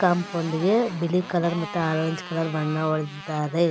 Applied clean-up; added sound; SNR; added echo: none; Motorcycle + Wind instrument, woodwind instrument; 14 dB; none.